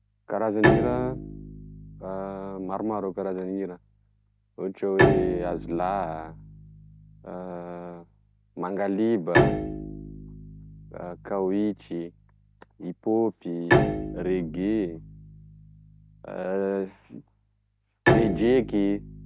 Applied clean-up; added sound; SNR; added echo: none; Bowed string instrument; 1 dB; none.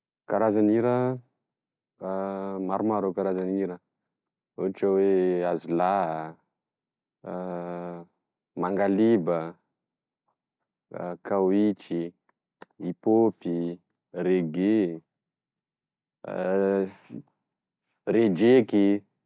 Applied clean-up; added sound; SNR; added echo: none; none; none; none.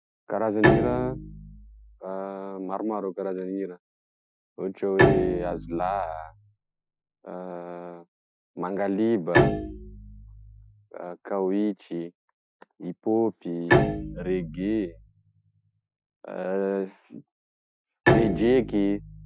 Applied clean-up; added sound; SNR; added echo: classical method Wiener filter.